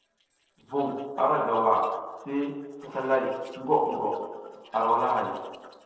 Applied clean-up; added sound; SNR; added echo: neural separator model SepFormer DNS4.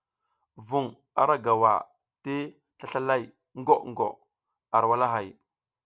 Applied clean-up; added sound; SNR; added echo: none; none; none; none.